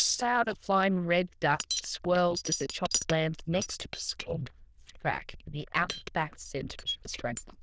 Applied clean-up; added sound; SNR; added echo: neural diffusion model UNIVERSE++.